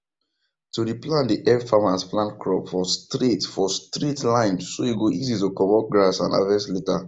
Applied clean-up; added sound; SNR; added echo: none; none; none; none.